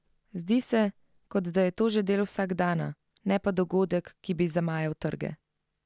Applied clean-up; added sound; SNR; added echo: none; none; none; none.